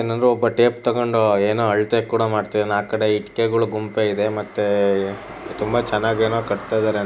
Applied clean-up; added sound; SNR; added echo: none; none; none; none.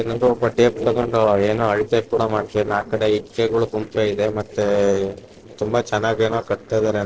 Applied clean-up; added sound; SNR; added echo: neural separator model SepFormer DNS4.